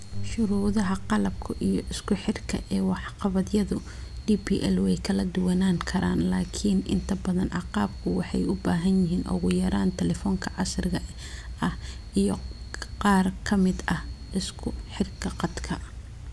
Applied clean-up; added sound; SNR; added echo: none; none; none; none.